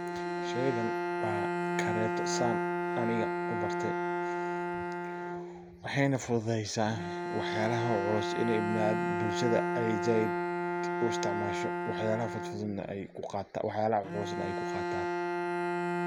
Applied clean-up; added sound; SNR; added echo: none; Bowed string instrument; -1 dB; none.